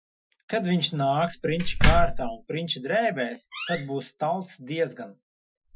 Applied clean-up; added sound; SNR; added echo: classical method Wiener filter.